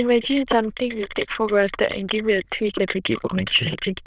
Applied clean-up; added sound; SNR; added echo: neural diffusion model UNIVERSE++.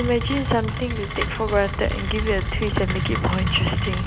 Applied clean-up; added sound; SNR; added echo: none; Rain; 0 dB; none.